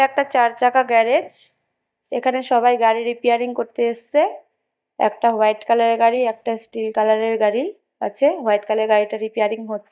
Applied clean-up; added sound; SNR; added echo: neural mask model DeepFilterNet 3.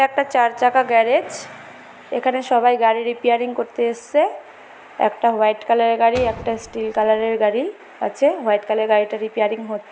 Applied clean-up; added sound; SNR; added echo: none; Door; 18 dB; none.